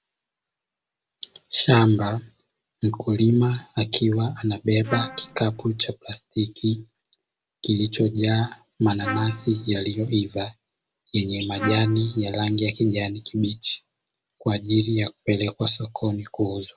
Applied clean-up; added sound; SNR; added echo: none; Trumpet; 11 dB; none.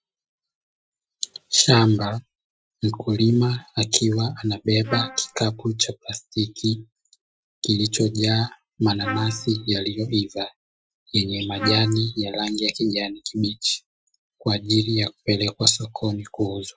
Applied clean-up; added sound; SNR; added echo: classical method Wiener filter.